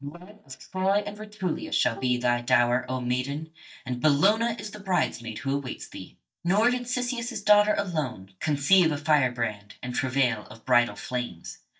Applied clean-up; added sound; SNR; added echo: neural mask model DeepFilterNet 3.